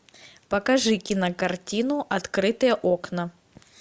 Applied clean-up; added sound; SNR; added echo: none; none; none; none.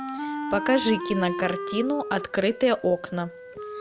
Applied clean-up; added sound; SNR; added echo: none; Wind instrument, woodwind instrument; 7 dB; none.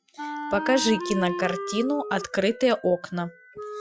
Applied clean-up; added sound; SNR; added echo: classical method Wiener filter.